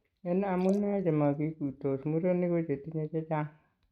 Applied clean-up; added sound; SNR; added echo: neural mask model RNNoise.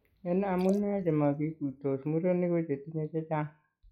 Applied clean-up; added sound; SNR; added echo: classical method log-MMSE.